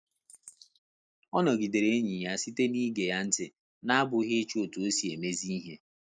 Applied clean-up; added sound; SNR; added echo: neural mask model Resemble Enhance denoiser.